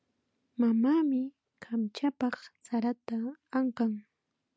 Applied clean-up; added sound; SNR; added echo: none; none; none; none.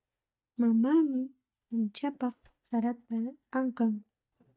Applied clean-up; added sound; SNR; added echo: neural mask model DeepFilterNet 3.